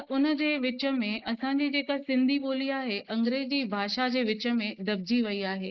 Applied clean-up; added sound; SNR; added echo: neural mask model Resemble Enhance denoiser.